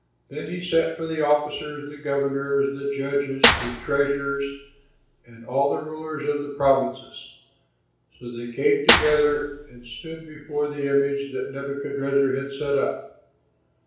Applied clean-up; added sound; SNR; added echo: none; Clapping / Drum kit; -1 dB; reverberation time 0.7 s.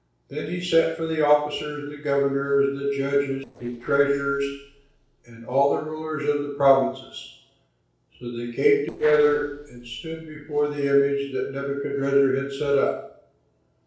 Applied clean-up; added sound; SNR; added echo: neural separator model SepFormer DNS4.